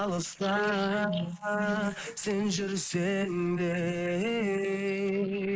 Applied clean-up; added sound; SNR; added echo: neural mask model Resemble Enhance denoiser.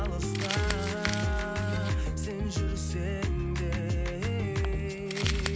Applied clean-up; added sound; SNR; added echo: none; Crumpling, crinkling; 12 dB; none.